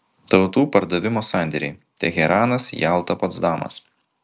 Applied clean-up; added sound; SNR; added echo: none; none; none; none.